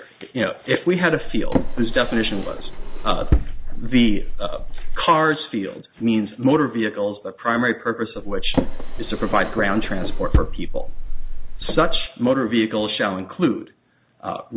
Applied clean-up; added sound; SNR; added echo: none; Drawer open or close; -2 dB; none.